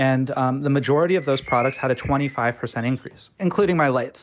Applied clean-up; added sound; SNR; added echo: none; Bird; 18 dB; none.